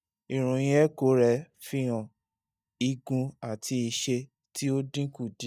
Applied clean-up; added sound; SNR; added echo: neural mask model DeepFilterNet 3.